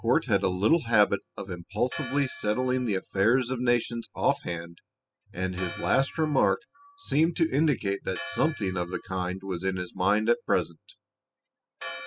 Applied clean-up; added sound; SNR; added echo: classical method spectral subtraction.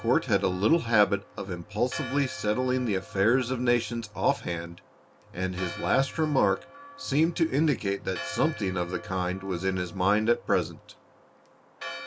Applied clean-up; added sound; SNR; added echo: none; Church bell; 17 dB; none.